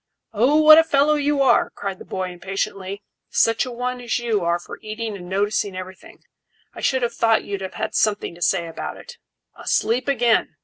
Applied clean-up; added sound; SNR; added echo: none; none; none; none.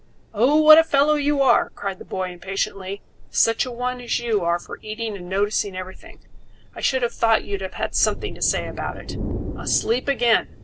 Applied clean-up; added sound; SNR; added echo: none; Thunder; 11 dB; none.